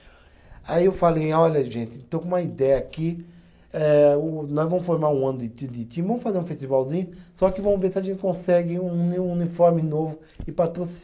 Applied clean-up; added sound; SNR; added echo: none; none; none; none.